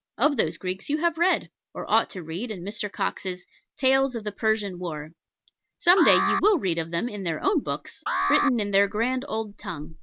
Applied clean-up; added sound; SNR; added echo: none; Alarm; 4 dB; none.